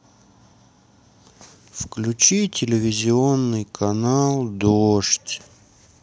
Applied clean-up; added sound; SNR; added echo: none; none; none; none.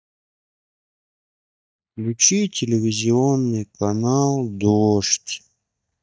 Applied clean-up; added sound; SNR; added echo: neural mask model DeepFilterNet 3.